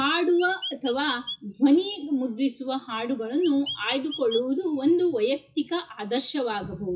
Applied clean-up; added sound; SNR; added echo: classical method WPE with log-MMSE.